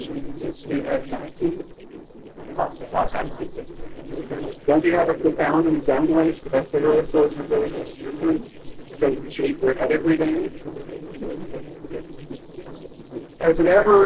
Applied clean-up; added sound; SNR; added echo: neural separator model SepFormer DNS4.